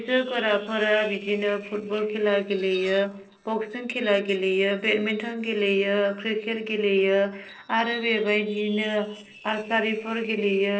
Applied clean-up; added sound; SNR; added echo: neural separator model SepFormer DNS4.